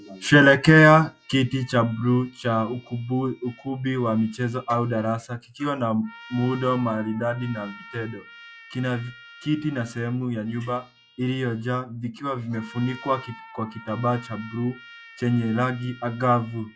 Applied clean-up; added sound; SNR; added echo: classical method log-MMSE.